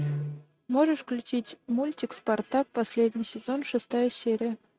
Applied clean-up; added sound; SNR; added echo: neural mask model RNNoise.